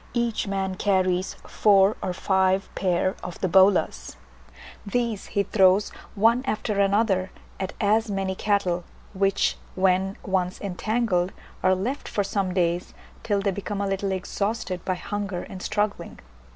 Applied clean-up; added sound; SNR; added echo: none; none; none; none.